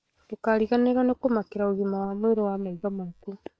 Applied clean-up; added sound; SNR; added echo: neural mask model DeepFilterNet 3.